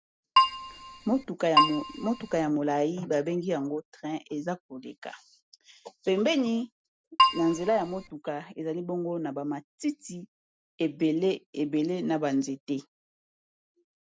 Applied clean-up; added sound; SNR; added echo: none; Keyboard (musical); -4 dB; none.